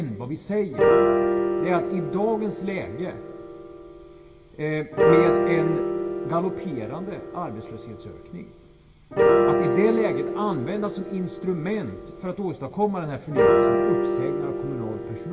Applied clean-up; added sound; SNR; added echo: none; Piano; -4 dB; reverberation time 1.3 s.